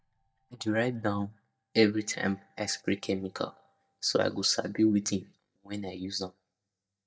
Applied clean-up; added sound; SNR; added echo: neural mask model DeepFilterNet 3.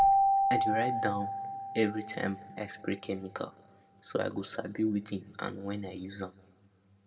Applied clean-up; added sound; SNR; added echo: none; Keyboard (musical); -2 dB; reverberation time 0.5 s.